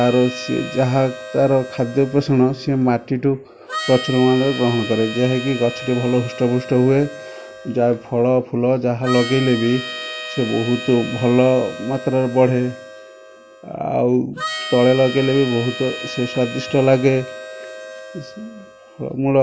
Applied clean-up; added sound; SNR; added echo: none; Harmonica; 13 dB; none.